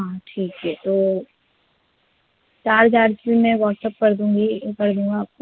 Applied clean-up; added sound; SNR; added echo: none; none; none; none.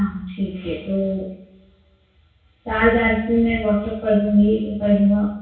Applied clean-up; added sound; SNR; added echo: none; none; none; reverberation time 0.6 s.